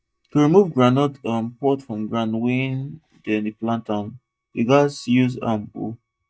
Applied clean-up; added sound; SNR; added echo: neural mask model DeepFilterNet 3.